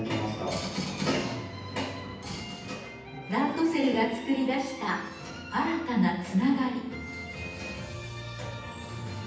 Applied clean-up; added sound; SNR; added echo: none; none; none; reverberation time 0.9 s.